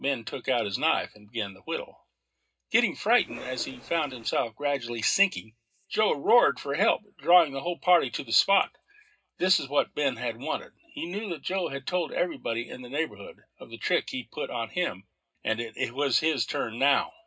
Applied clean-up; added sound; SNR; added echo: none; Cough; 16 dB; reverberation time 0.2 s.